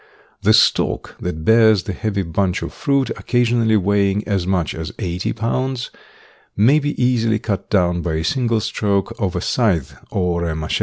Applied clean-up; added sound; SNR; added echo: none; none; none; none.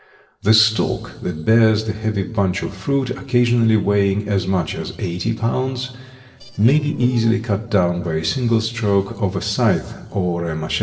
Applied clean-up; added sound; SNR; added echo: neural separator model SepFormer DNS4.